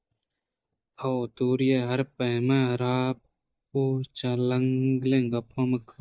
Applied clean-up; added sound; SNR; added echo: neural mask model DeepFilterNet 3.